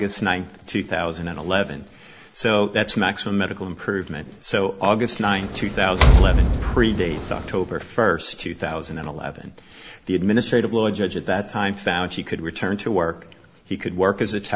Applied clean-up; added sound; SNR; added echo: none; Door; -4 dB; none.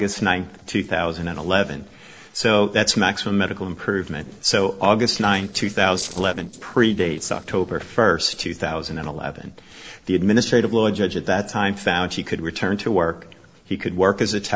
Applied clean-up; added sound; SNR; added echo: neural separator model SepFormer DNS4.